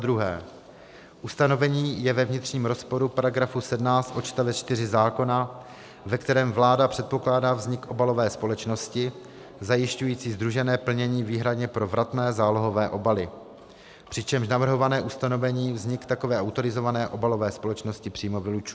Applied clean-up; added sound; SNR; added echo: none; none; none; none.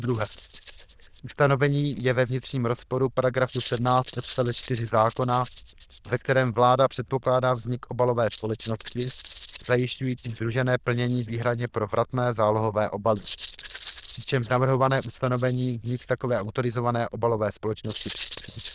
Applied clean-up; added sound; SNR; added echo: neural diffusion model UNIVERSE++.